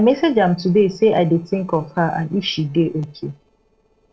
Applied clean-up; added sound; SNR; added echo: neural separator model SepFormer DNS4.